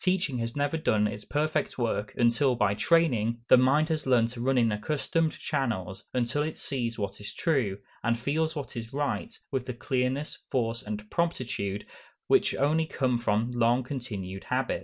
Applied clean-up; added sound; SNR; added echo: none; none; none; none.